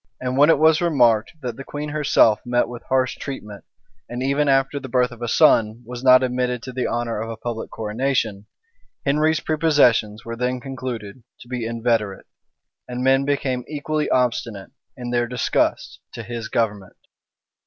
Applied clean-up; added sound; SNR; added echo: none; none; none; none.